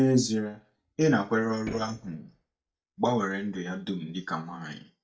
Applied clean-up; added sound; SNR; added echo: neural mask model DeepFilterNet 3.